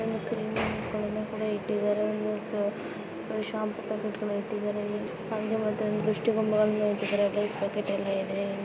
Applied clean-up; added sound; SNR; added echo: none; none; none; none.